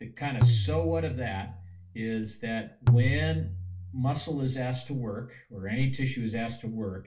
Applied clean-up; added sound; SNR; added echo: none; Tabla; -3 dB; reverberation time 0.2 s.